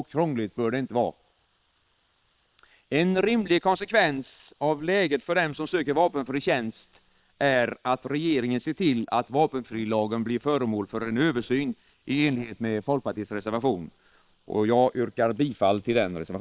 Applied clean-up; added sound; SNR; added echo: neural separator model SepFormer WHAM!.